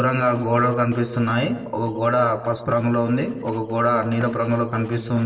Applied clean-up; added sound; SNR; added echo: neural separator model SepFormer DNS4.